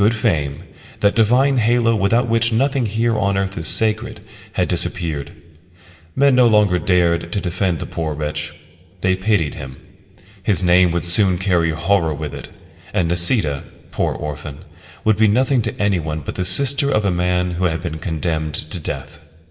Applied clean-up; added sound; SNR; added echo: none; none; none; reverberation time 1.6 s.